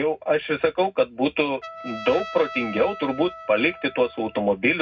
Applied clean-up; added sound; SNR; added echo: none; Trumpet; 16 dB; reverberation time 0.3 s.